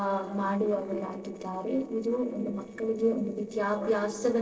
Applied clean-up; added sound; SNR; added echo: neural separator model SepFormer DNS4.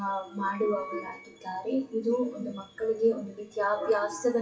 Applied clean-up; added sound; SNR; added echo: classical method WPE with log-MMSE.